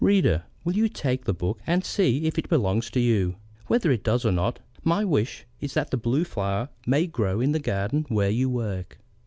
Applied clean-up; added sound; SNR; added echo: none; none; none; none.